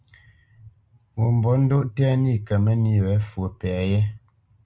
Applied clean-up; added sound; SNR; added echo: none; none; none; none.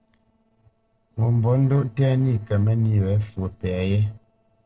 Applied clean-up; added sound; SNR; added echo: neural separator model SepFormer DNS4.